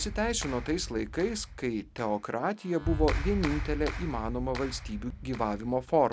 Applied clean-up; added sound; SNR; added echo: none; Clapping; 6 dB; none.